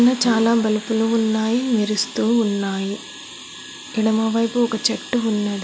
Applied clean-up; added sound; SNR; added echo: none; none; none; none.